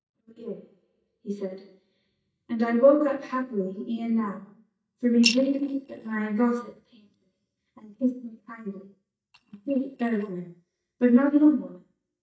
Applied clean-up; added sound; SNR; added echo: neural mask model DeepFilterNet 3.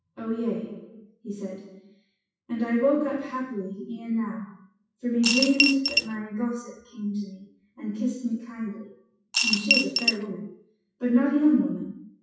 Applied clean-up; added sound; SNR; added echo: classical method WPE with log-MMSE.